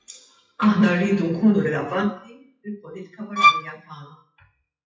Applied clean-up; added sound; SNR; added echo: classical method WPE with log-MMSE.